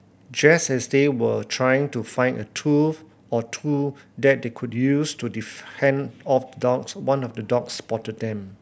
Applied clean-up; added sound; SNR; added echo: none; none; none; none.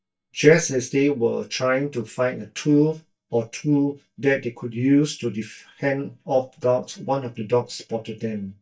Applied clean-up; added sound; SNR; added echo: neural mask model DeepFilterNet 3.